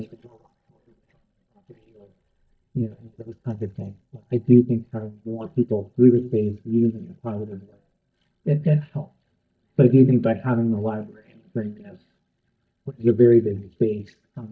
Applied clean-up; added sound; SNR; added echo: neural mask model DeepFilterNet 3.